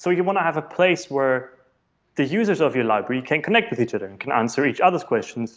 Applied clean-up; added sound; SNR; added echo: none; none; none; none.